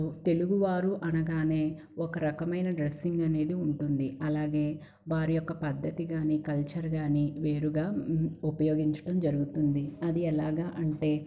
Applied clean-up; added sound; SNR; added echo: none; none; none; none.